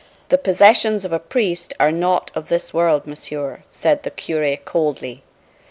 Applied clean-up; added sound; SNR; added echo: none; none; none; none.